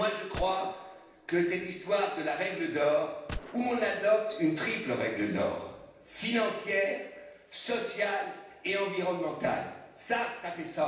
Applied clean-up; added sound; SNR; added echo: none; Gunshot, gunfire; 15 dB; reverberation time 0.9 s.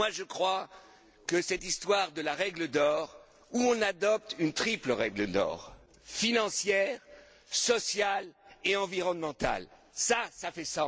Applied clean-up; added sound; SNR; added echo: none; none; none; none.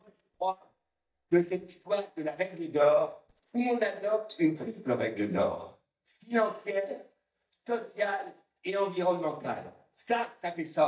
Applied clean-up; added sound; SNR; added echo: neural mask model DeepFilterNet 3.